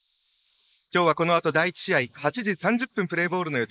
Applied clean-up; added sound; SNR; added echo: neural mask model Resemble Enhance denoiser.